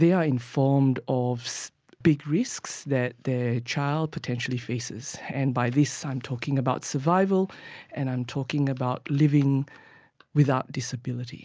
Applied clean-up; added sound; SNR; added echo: none; none; none; none.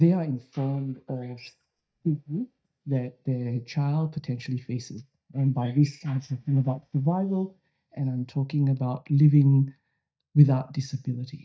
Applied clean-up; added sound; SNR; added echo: neural mask model DeepFilterNet 3.